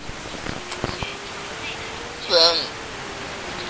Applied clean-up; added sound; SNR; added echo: none; Wind instrument, woodwind instrument; 17 dB; none.